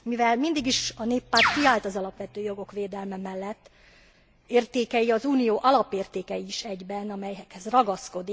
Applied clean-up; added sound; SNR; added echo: none; Bird; -3 dB; none.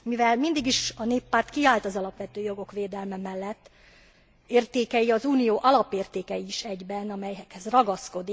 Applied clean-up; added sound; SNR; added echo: none; none; none; none.